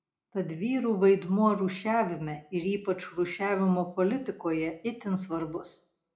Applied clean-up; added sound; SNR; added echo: none; none; none; reverberation time 0.4 s.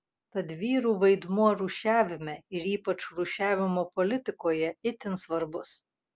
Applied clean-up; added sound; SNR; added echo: none; none; none; none.